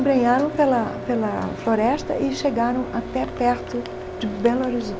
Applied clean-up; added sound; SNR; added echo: none; Microwave oven; 11 dB; none.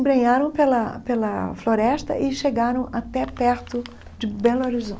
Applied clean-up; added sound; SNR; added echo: none; none; none; none.